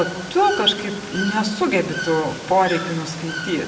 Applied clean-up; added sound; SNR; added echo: none; Water / Bird; 10 dB; reverberation time 1.0 s.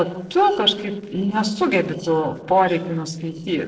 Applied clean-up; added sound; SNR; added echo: neural separator model SepFormer DNS4.